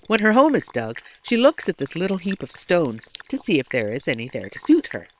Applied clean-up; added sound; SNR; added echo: neural separator model SepFormer WHAM!.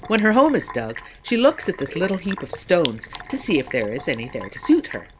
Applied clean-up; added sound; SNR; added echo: none; Sink (filling or washing); 15 dB; none.